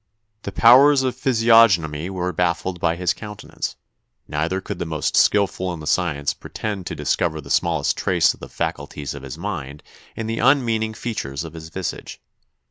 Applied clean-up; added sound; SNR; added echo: none; none; none; none.